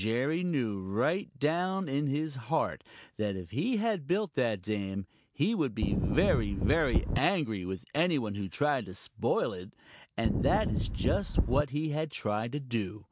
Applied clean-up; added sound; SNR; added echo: none; Wind; -1 dB; none.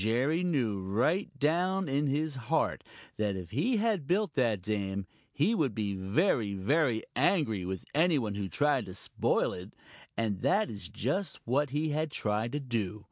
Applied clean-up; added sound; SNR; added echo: none; none; none; none.